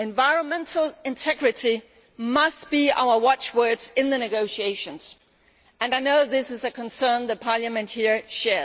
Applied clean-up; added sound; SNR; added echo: none; none; none; none.